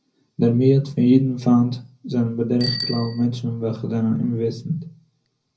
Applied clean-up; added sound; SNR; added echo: none; Bicycle bell; 14 dB; reverberation time 0.4 s.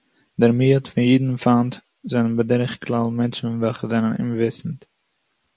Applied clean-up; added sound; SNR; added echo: none; none; none; none.